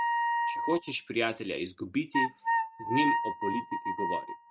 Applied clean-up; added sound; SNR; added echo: neural mask model RNNoise.